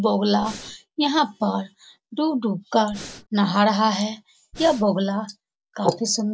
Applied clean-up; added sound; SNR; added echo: none; Breathing; 15 dB; none.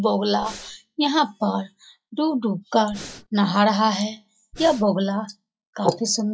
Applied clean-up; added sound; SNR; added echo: classical method log-MMSE.